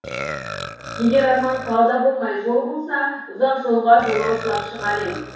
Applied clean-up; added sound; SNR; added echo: none; Burping, eructation; 13 dB; reverberation time 0.7 s.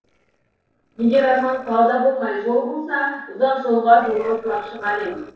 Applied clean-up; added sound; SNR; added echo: neural separator model SepFormer DNS4.